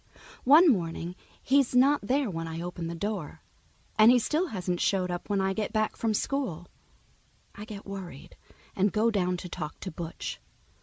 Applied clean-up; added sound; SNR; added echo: none; none; none; none.